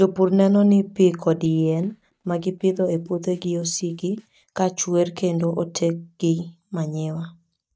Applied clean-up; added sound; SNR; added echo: neural mask model DeepFilterNet 3.